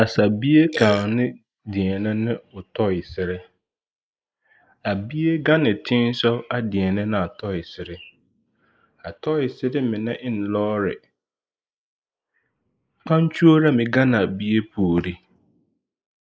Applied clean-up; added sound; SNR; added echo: neural mask model Resemble Enhance denoiser.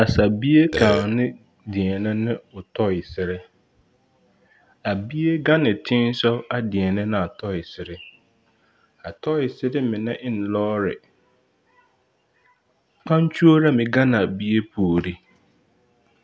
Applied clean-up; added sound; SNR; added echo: none; Burping, eructation; 0 dB; none.